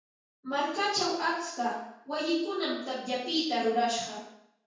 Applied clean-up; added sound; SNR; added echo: none; none; none; reverberation time 0.6 s.